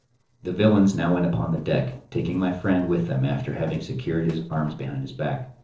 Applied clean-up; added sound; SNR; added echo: neural separator model SepFormer DNS4.